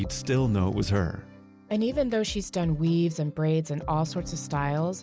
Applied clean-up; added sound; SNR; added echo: none; none; none; none.